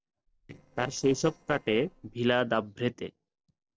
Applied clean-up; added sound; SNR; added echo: neural separator model SepFormer DNS4.